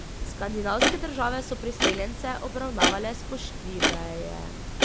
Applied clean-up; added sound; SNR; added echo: none; Clock; -4 dB; none.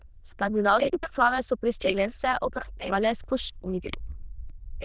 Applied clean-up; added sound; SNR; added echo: neural diffusion model UNIVERSE++.